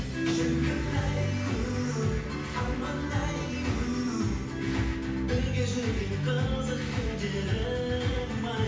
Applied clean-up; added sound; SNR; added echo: none; none; none; reverberation time 0.9 s.